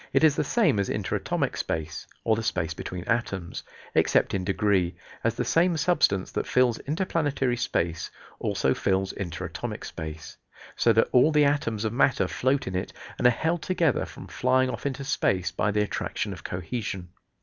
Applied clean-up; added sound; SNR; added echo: none; none; none; none.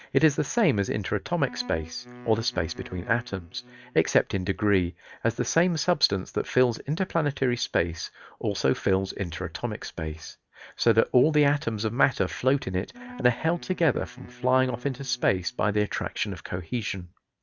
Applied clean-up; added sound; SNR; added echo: neural mask model RNNoise.